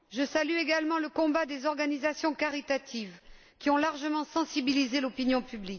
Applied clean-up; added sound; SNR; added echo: none; none; none; none.